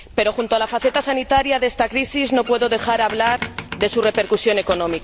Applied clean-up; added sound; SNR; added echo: none; Squeak; 15 dB; none.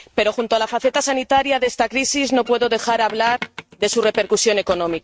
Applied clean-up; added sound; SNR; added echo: neural mask model RNNoise.